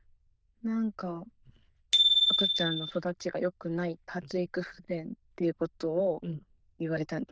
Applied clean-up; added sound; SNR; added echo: neural diffusion model UNIVERSE++.